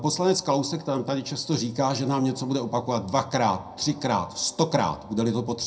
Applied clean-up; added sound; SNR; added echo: none; none; none; reverberation time 0.2 s.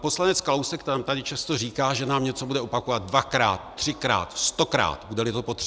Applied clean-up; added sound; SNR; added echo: none; none; none; none.